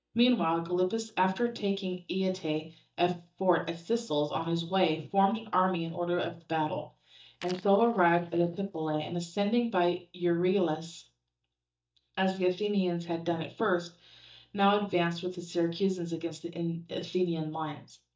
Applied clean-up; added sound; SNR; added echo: neural mask model DeepFilterNet 3.